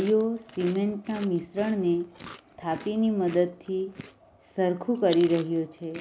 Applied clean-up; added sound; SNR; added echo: none; Chewing, mastication; 19 dB; none.